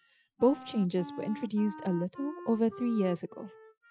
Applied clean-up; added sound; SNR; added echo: classical method Wiener filter.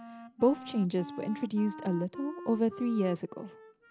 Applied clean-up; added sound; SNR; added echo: none; Wind instrument, woodwind instrument; 14 dB; none.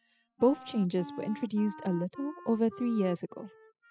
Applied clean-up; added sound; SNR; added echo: classical method spectral subtraction.